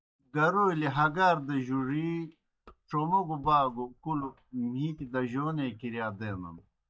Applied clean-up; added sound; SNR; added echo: neural mask model DeepFilterNet 3.